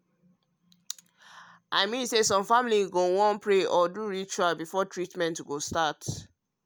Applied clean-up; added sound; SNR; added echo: none; none; none; none.